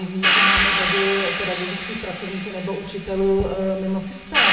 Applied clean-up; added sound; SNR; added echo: none; Hi-hat; -3 dB; reverberation time 0.9 s.